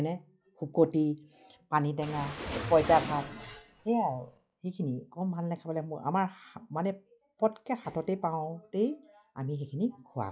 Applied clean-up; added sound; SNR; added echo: classical method log-MMSE.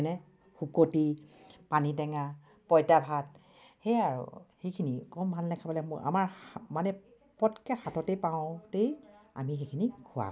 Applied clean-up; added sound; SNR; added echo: none; none; none; none.